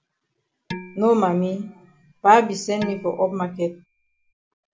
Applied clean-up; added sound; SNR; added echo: none; Dishes, pots, and pans; 17 dB; none.